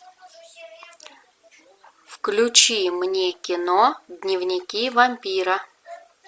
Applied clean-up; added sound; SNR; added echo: none; none; none; none.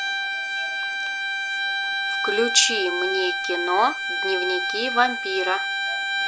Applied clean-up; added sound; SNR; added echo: none; Bowed string instrument; 0 dB; none.